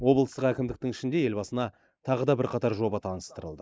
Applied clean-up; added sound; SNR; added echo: neural mask model Resemble Enhance denoiser.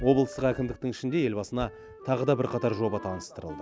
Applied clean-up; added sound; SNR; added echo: none; Wind instrument, woodwind instrument; 17 dB; none.